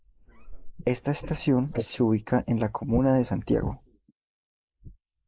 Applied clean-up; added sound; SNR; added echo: neural mask model Resemble Enhance denoiser.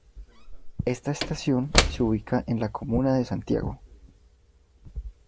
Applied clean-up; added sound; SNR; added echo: none; Slam / Wood; 4 dB; none.